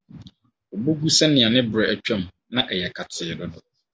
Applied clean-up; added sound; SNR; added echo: none; none; none; none.